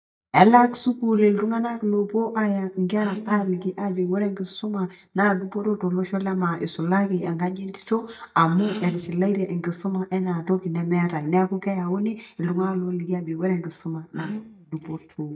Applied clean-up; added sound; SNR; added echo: neural mask model DeepFilterNet 3.